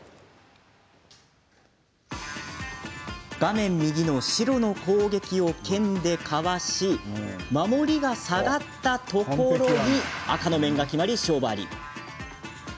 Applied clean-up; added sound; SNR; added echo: none; none; none; none.